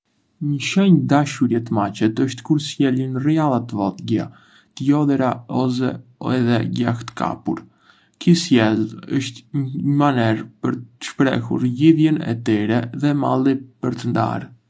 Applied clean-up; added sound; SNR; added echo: none; none; none; none.